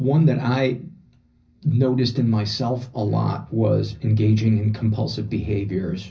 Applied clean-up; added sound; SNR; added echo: none; none; none; reverberation time 0.4 s.